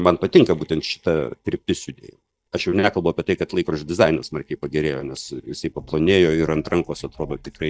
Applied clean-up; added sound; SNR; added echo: neural mask model DeepFilterNet 3.